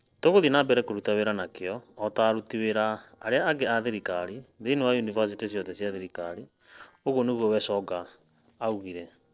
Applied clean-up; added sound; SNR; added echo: neural separator model SepFormer DNS4.